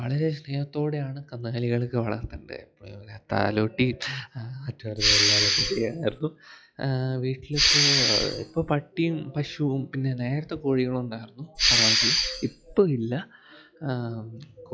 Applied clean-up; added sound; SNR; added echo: classical method log-MMSE.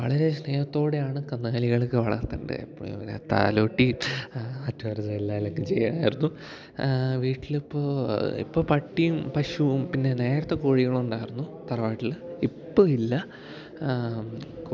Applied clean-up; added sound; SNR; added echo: none; none; none; none.